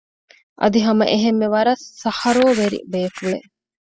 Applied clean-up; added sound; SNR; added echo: classical method spectral subtraction.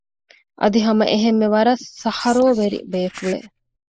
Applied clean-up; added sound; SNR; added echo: neural mask model Resemble Enhance denoiser.